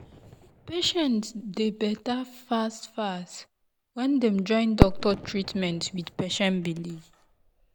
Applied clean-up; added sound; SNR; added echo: none; Fireworks; 4 dB; none.